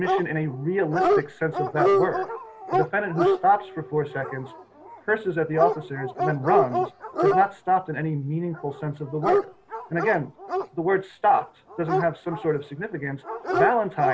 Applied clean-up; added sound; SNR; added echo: none; Dog; 2 dB; none.